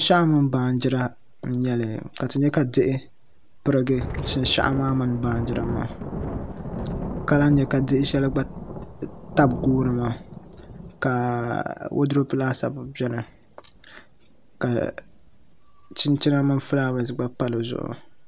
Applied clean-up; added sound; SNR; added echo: none; Thunder; 12 dB; none.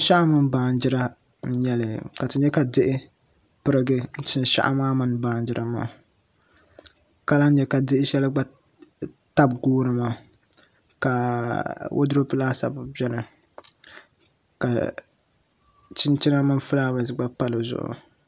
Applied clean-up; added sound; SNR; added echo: none; none; none; none.